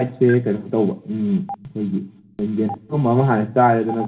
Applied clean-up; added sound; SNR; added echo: none; Stream; 18 dB; reverberation time 0.5 s.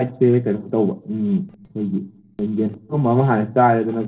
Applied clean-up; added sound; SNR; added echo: neural separator model SepFormer DNS4.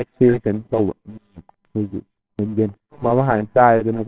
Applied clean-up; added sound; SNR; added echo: neural separator model SepFormer WHAMR!.